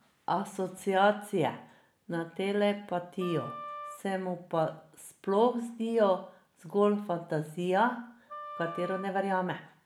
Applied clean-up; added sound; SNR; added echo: none; Wind instrument, woodwind instrument; 13 dB; none.